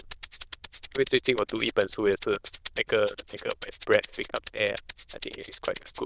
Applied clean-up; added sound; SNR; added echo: neural diffusion model UNIVERSE++.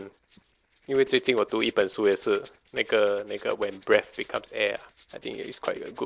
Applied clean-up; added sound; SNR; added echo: neural separator model SepFormer DNS4.